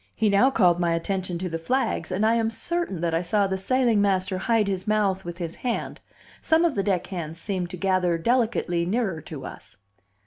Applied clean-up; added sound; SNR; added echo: none; none; none; none.